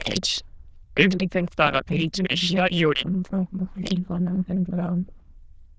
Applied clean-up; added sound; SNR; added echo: neural diffusion model UNIVERSE++.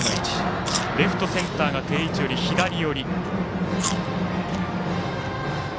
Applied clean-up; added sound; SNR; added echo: none; Chewing, mastication; 12 dB; none.